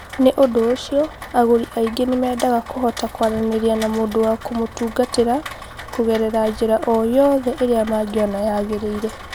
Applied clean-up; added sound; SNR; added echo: none; Rain; 16 dB; none.